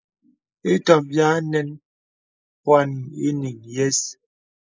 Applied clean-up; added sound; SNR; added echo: neural mask model Resemble Enhance denoiser.